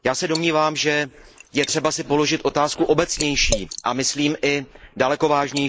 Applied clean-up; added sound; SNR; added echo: neural mask model Resemble Enhance denoiser.